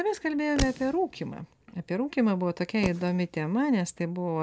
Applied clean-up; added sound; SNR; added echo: none; Fireworks; 11 dB; none.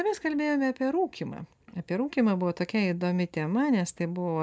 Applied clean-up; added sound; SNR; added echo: none; none; none; none.